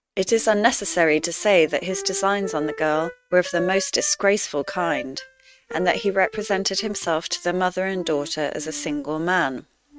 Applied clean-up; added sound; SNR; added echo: neural mask model RNNoise.